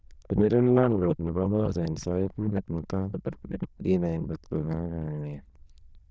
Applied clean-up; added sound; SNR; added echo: neural diffusion model UNIVERSE++.